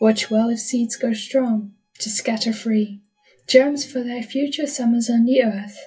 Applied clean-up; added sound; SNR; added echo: classical method WPE with log-MMSE.